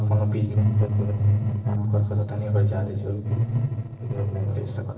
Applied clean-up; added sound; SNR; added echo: neural separator model SepFormer DNS4.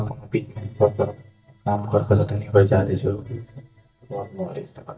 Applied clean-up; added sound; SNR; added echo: neural mask model DeepFilterNet 3.